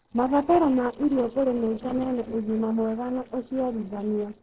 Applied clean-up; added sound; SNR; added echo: neural separator model SepFormer DNS4.